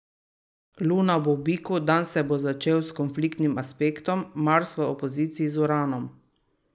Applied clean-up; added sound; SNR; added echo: none; none; none; none.